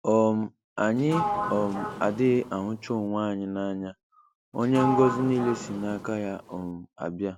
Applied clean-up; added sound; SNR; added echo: none; Sliding door; 6 dB; none.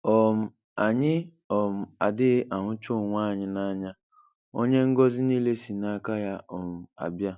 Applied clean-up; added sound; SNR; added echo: none; none; none; none.